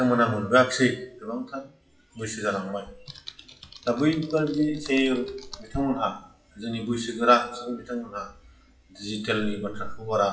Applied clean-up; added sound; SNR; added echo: classical method WPE with log-MMSE.